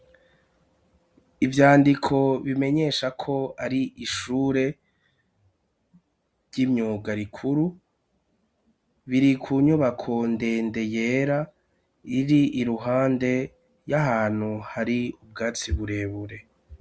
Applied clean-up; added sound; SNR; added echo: none; none; none; none.